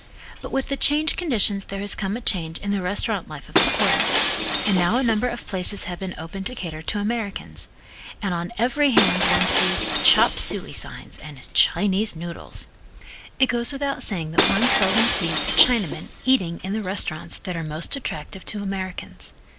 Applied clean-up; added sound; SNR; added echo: none; Shatter; 2 dB; none.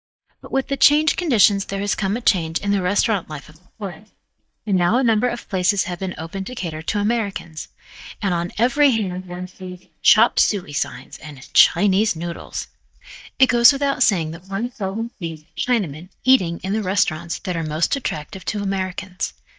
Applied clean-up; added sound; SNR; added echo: neural mask model DeepFilterNet 3.